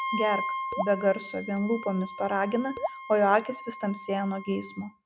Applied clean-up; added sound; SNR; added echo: none; Raindrop / Drip + Wind instrument, woodwind instrument; 8 dB; none.